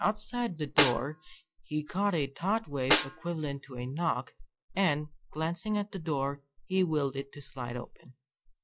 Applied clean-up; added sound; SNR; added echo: classical method log-MMSE.